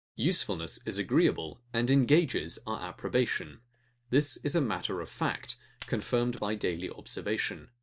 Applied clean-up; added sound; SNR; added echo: neural mask model DeepFilterNet 3.